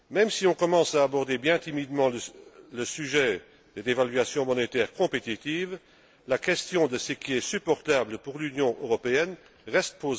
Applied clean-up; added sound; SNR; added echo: none; none; none; none.